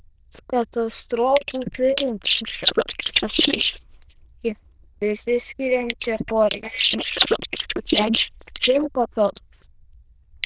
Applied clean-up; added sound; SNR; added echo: neural diffusion model UNIVERSE++.